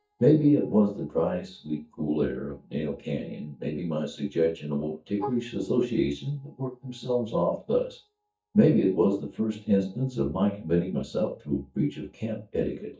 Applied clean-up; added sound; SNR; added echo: neural mask model DeepFilterNet 3.